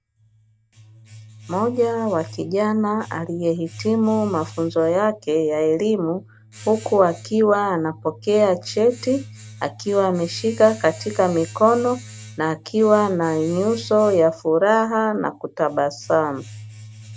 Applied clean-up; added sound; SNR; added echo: none; Domestic sounds, home sounds; 19 dB; none.